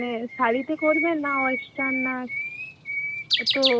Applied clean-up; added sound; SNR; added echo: none; Bird; 2 dB; none.